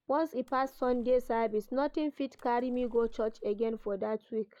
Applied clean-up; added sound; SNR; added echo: none; Splash, splatter; 16 dB; none.